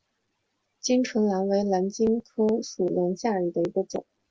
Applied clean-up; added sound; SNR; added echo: none; none; none; none.